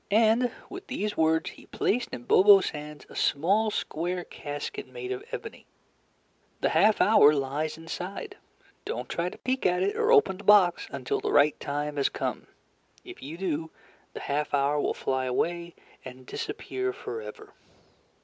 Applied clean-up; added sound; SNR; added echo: none; none; none; none.